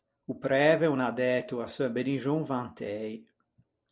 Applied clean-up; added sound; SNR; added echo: none; none; none; none.